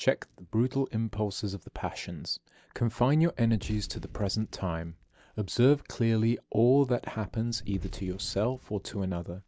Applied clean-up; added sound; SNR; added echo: neural mask model DeepFilterNet 3.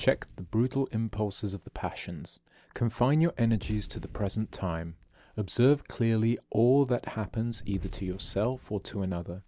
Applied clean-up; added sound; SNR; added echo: none; Fire; 17 dB; none.